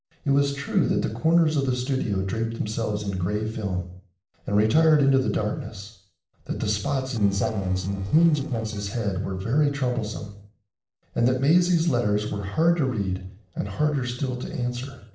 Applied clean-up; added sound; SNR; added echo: neural separator model SepFormer DNS4.